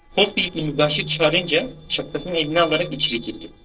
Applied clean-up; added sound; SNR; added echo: neural separator model SepFormer DNS4.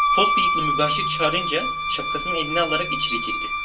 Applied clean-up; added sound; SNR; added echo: none; Wind instrument, woodwind instrument; -3 dB; reverberation time 0.2 s.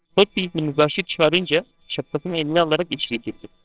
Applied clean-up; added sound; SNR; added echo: neural separator model SepFormer WHAMR!.